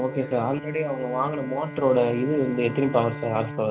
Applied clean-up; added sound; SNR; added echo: none; Bowed string instrument; 11 dB; none.